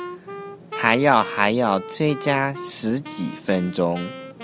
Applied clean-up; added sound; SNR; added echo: none; Wind instrument, woodwind instrument; 13 dB; none.